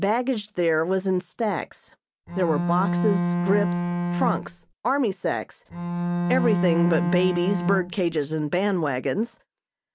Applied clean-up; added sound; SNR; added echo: none; Bowed string instrument; -1 dB; none.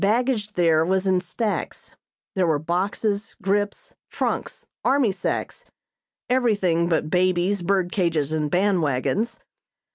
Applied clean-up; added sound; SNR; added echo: none; none; none; none.